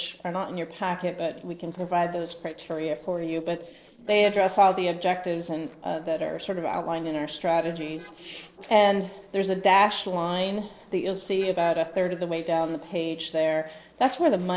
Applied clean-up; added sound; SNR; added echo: neural separator model SepFormer DNS4.